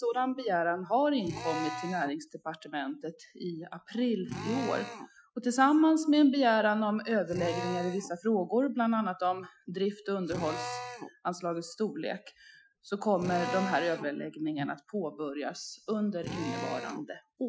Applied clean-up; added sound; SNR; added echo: classical method Wiener filter.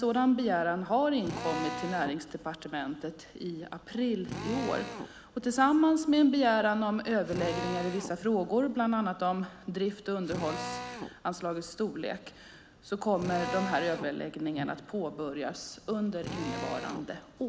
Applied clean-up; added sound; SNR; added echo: none; Drill; 12 dB; none.